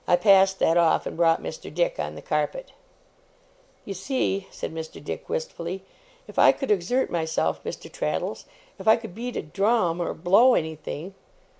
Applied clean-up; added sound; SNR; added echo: none; none; none; none.